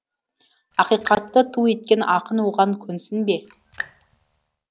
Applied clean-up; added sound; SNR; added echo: none; Raindrop; 16 dB; none.